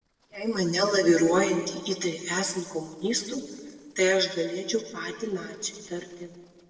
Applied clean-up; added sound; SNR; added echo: neural separator model SepFormer DNS4.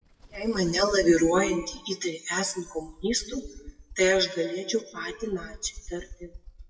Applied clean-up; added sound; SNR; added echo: classical method WPE with log-MMSE.